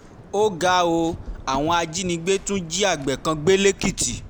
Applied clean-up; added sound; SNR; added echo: none; Waves, surf; 16 dB; none.